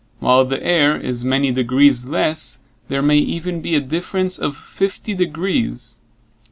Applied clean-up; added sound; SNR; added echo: none; none; none; none.